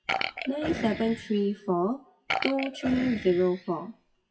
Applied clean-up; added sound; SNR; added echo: classical method WPE with log-MMSE.